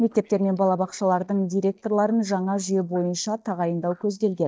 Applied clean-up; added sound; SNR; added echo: neural mask model DeepFilterNet 3.